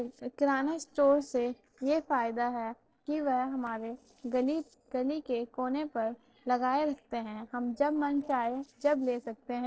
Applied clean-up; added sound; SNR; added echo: neural separator model SepFormer DNS4.